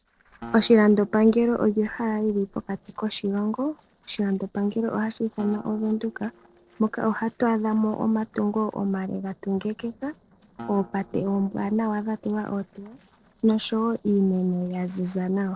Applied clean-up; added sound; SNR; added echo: neural separator model SepFormer DNS4.